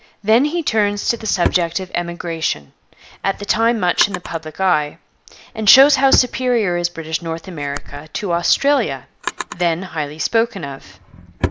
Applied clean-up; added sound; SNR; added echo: none; Drawer open or close; 11 dB; none.